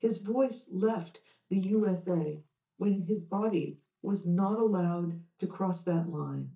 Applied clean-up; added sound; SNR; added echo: neural mask model DeepFilterNet 3.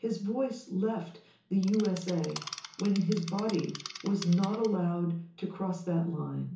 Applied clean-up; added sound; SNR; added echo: none; Insect; 13 dB; reverberation time 0.7 s.